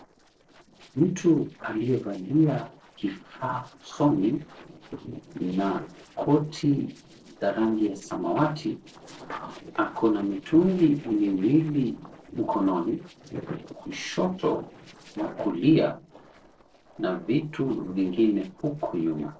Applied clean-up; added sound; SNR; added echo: neural separator model SepFormer DNS4.